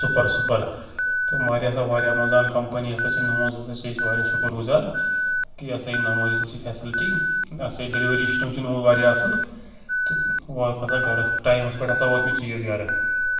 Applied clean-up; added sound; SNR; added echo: none; Alarm; 1 dB; reverberation time 1.0 s.